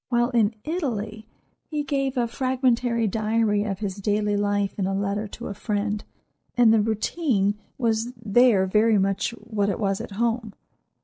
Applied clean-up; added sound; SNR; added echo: none; none; none; none.